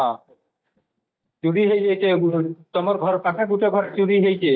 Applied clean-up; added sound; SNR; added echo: neural mask model DeepFilterNet 3.